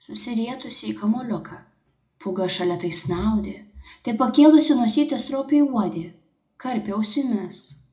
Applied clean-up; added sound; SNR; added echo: none; none; none; reverberation time 0.3 s.